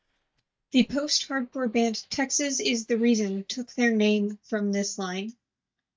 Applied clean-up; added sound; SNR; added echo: neural mask model DeepFilterNet 3.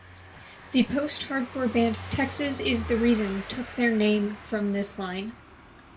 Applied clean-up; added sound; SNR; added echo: none; Car passing by / Engine; 14 dB; reverberation time 0.2 s.